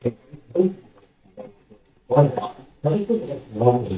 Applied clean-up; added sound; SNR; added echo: neural mask model DeepFilterNet 3.